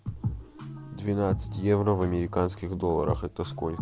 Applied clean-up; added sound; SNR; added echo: none; none; none; none.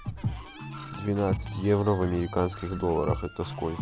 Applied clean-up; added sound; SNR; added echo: none; Screech + Fowl; 17 dB; none.